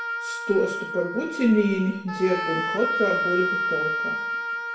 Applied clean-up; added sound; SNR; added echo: none; Wind instrument, woodwind instrument; 3 dB; reverberation time 0.5 s.